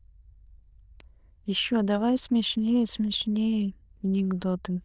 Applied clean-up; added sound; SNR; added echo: neural diffusion model UNIVERSE++.